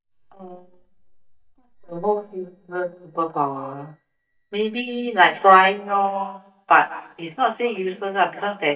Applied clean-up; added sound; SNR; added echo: neural mask model DeepFilterNet 3.